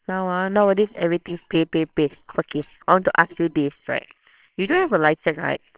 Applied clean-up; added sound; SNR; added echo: neural separator model SepFormer WHAMR!.